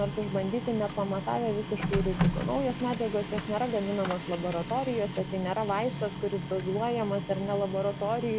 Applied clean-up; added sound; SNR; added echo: none; Printer; 4 dB; none.